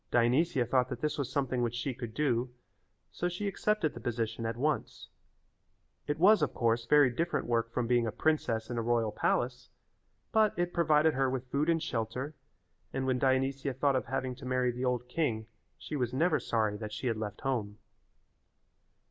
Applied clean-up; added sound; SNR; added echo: none; none; none; none.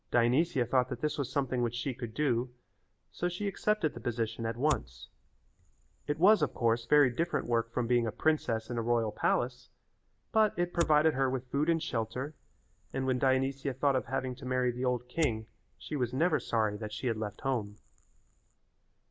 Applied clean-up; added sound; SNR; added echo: none; Fire; 18 dB; none.